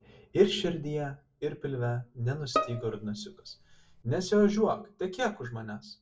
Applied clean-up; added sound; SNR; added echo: none; Bowed string instrument; 5 dB; reverberation time 0.1 s.